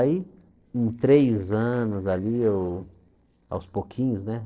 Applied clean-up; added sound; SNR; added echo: neural separator model SepFormer DNS4.